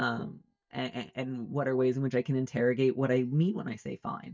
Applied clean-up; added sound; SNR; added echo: neural mask model DeepFilterNet 3.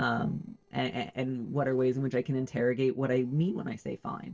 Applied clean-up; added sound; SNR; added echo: neural separator model SepFormer DNS4.